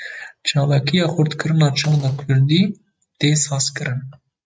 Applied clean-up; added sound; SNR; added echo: neural mask model RNNoise.